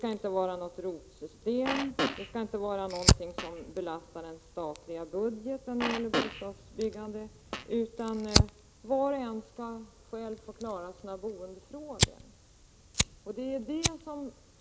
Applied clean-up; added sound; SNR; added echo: none; Fire + Fart; -1 dB; none.